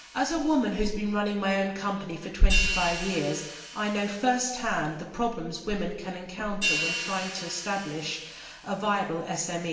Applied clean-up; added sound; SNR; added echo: none; Hi-hat; 8 dB; reverberation time 0.9 s.